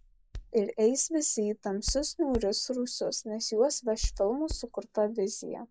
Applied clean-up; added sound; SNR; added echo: classical method log-MMSE.